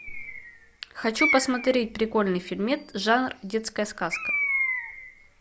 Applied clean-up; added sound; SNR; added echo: none; Bird; 5 dB; none.